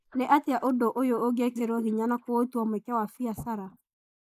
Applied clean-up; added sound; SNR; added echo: neural mask model Resemble Enhance denoiser.